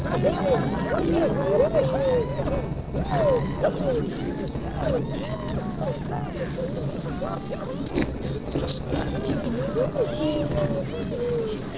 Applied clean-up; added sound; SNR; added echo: neural separator model SepFormer DNS4.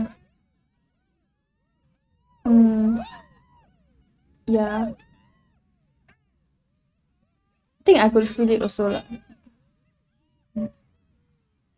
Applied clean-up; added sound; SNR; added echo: neural mask model RNNoise.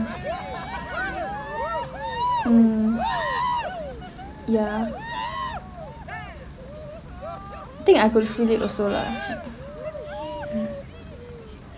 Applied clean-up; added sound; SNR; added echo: none; Cheering; 6 dB; none.